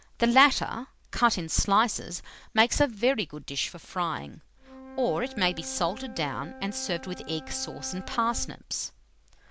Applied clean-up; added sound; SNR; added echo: none; Wind instrument, woodwind instrument; 19 dB; none.